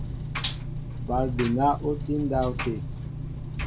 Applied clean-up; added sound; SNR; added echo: none; Engine; 3 dB; none.